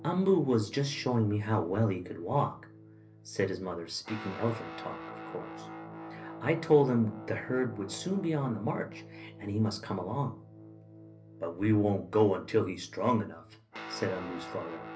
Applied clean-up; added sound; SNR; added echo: none; Guitar; 15 dB; reverberation time 0.3 s.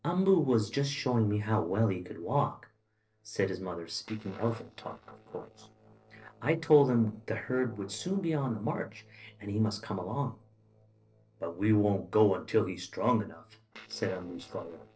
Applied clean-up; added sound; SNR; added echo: neural separator model SepFormer DNS4.